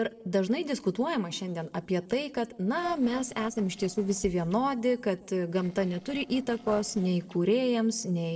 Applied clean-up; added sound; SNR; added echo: neural separator model SepFormer DNS4.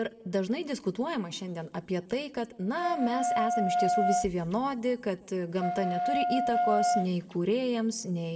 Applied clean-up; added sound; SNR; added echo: none; Wind instrument, woodwind instrument; -1 dB; reverberation time 1.0 s.